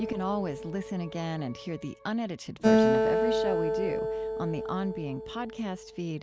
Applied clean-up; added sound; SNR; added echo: none; Acoustic guitar; -4 dB; none.